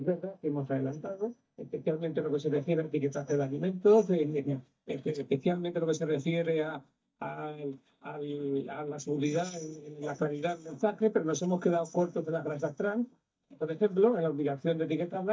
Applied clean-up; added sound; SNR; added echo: neural mask model DeepFilterNet 3.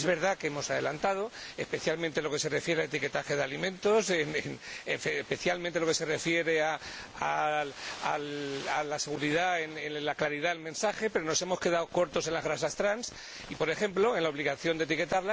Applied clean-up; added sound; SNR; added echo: none; none; none; none.